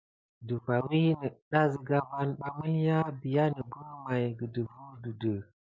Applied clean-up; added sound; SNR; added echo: none; none; none; none.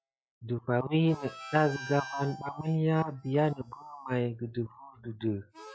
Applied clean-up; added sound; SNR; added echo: classical method log-MMSE.